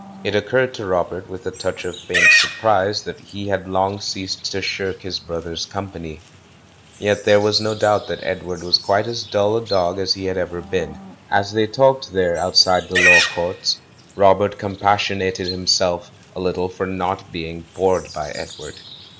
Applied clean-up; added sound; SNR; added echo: none; Livestock, farm animals, working animals; 6 dB; none.